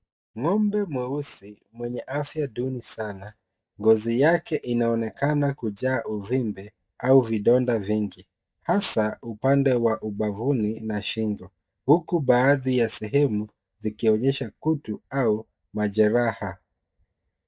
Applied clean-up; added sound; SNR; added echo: neural mask model DeepFilterNet 3.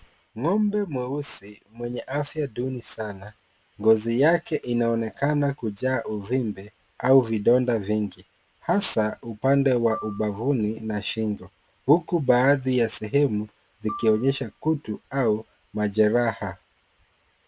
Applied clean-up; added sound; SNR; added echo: none; Marimba, xylophone; 18 dB; none.